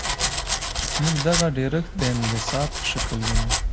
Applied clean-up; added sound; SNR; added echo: none; Domestic sounds, home sounds; 0 dB; none.